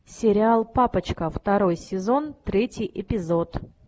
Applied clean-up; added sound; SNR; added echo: none; none; none; none.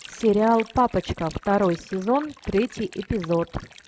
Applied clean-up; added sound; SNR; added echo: neural mask model RNNoise.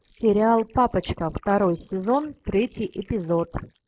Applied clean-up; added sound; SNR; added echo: neural mask model Resemble Enhance denoiser.